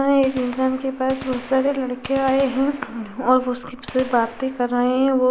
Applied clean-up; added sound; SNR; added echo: none; Gunshot, gunfire; 18 dB; none.